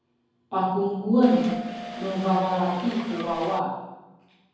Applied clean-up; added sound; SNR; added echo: none; Subway, metro, underground / Doorbell; 13 dB; reverberation time 1.3 s.